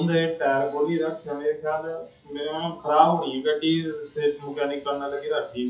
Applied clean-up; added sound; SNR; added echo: classical method WPE with log-MMSE.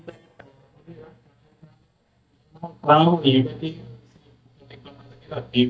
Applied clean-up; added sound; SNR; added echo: neural mask model DeepFilterNet 3.